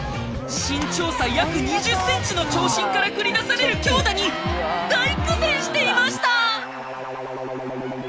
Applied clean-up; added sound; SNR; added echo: none; Drum kit; 6 dB; none.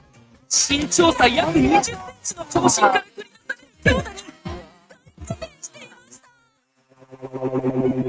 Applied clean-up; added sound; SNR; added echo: neural mask model RNNoise.